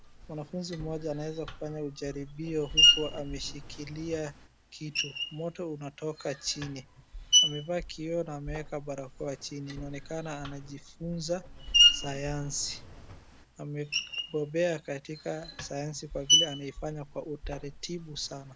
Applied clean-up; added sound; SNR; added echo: none; Screech; -4 dB; none.